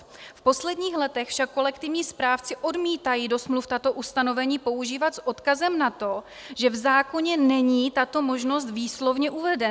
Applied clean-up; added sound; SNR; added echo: none; none; none; none.